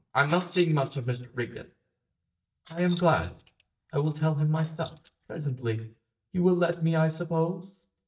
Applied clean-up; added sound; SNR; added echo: neural mask model DeepFilterNet 3.